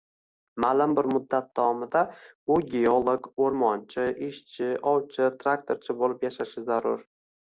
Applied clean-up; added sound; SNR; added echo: none; none; none; none.